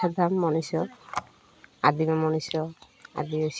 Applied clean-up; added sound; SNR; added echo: neural mask model Resemble Enhance denoiser.